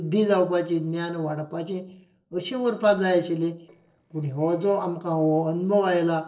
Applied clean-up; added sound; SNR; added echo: neural separator model SepFormer DNS4.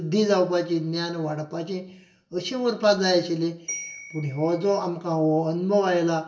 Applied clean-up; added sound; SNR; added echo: none; Bell; 14 dB; reverberation time 0.2 s.